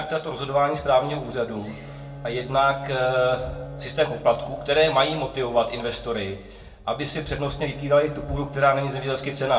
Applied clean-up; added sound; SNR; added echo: none; Bowed string instrument; 16 dB; reverberation time 0.6 s.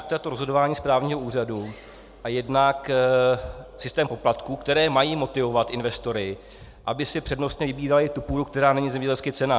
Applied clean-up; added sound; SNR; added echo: none; none; none; none.